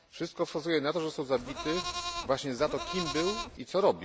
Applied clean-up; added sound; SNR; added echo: none; Livestock, farm animals, working animals; 6 dB; none.